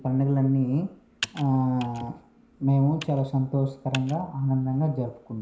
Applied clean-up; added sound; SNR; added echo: none; Computer keyboard; 18 dB; reverberation time 0.5 s.